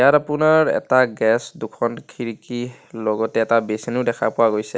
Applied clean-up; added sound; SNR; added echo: none; none; none; none.